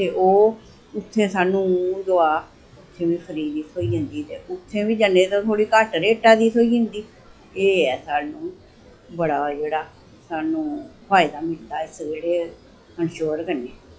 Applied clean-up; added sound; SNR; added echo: classical method log-MMSE.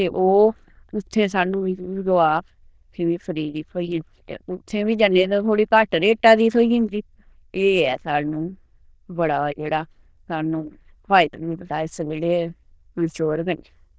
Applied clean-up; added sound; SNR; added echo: neural diffusion model UNIVERSE++.